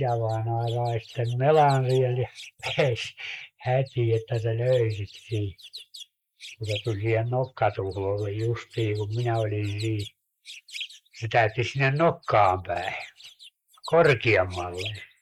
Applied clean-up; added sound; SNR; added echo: neural mask model Resemble Enhance denoiser.